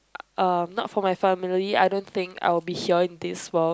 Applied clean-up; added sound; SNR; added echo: none; none; none; none.